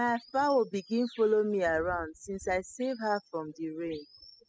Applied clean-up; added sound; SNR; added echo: classical method spectral subtraction.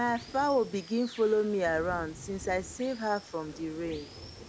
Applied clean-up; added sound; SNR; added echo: none; Water + Thunder; 16 dB; none.